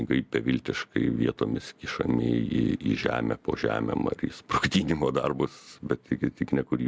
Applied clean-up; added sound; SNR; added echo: none; none; none; none.